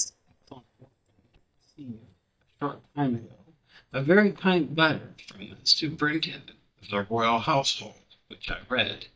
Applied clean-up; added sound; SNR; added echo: neural mask model DeepFilterNet 3.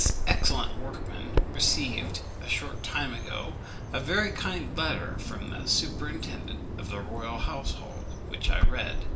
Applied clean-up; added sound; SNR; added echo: none; Bird vocalization, bird call, bird song; -3 dB; reverberation time 0.4 s.